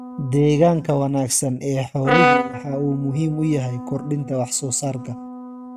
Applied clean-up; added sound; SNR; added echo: neural mask model RNNoise.